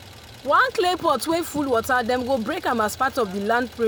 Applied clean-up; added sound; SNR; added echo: none; Idling; 19 dB; none.